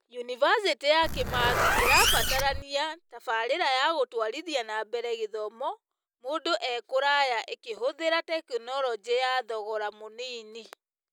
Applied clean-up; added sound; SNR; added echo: none; Zipper (clothing); -2 dB; none.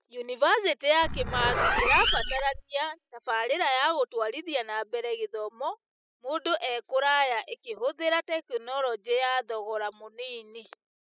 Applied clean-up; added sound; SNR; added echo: classical method spectral subtraction.